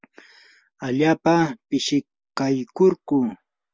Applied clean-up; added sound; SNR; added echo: none; none; none; none.